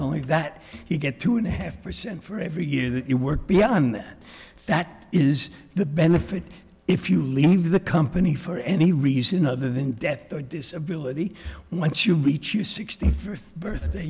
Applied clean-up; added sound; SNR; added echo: none; none; none; none.